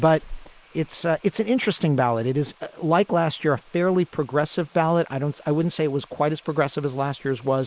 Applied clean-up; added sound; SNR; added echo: neural mask model Resemble Enhance denoiser.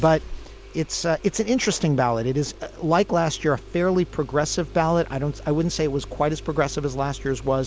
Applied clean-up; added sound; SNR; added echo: none; Engine starting; 16 dB; none.